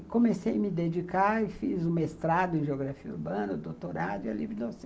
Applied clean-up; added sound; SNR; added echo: none; none; none; none.